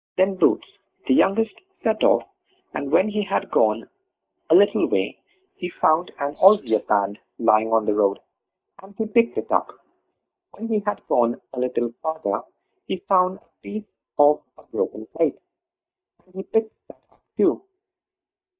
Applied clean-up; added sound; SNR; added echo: neural mask model DeepFilterNet 3.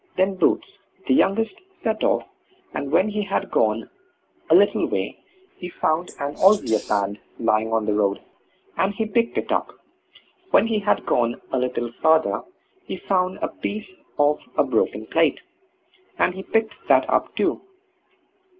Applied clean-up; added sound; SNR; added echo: none; Wild animals; 20 dB; none.